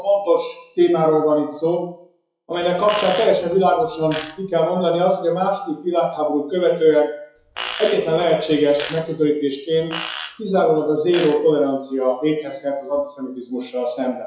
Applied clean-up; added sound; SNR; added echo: classical method WPE with log-MMSE.